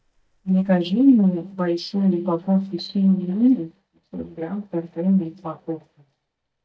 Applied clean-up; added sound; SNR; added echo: neural mask model DeepFilterNet 3.